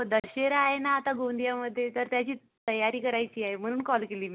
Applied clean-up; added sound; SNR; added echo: none; none; none; none.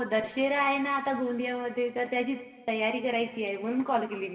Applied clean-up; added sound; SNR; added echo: none; none; none; reverberation time 2.6 s.